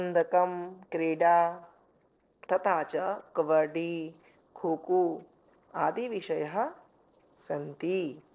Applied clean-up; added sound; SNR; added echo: neural separator model SepFormer DNS4.